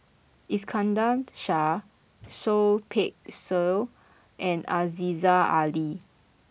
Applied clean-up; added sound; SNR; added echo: none; none; none; none.